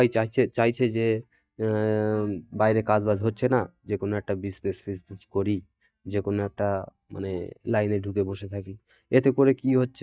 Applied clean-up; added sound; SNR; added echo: neural mask model DeepFilterNet 3.